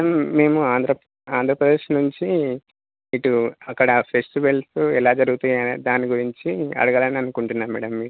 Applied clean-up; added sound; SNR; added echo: none; none; none; none.